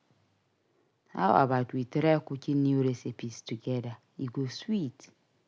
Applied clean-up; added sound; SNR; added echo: none; none; none; none.